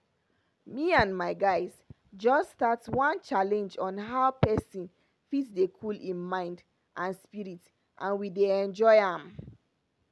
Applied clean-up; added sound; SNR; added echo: none; none; none; none.